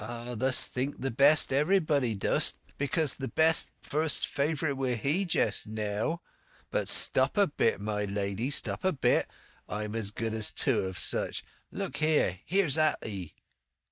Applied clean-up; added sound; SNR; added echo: neural mask model DeepFilterNet 3.